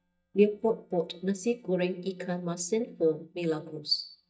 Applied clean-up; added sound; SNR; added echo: neural mask model DeepFilterNet 3.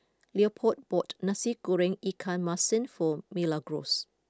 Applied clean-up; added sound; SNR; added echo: none; none; none; none.